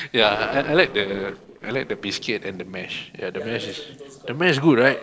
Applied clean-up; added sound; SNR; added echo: neural separator model SepFormer DNS4.